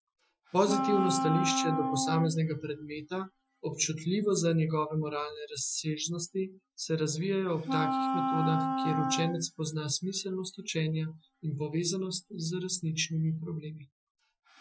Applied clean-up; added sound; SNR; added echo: classical method Wiener filter.